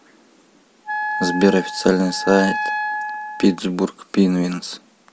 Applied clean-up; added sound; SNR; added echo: none; Wind instrument, woodwind instrument; 6 dB; none.